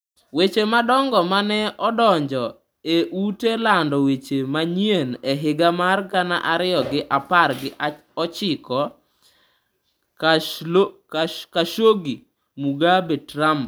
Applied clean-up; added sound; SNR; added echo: none; none; none; none.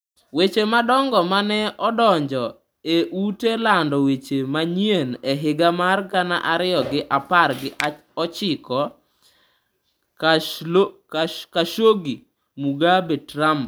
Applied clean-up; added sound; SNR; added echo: none; Finger snapping; 20 dB; none.